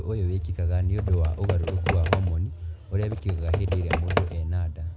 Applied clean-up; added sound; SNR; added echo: none; Computer keyboard; 5 dB; none.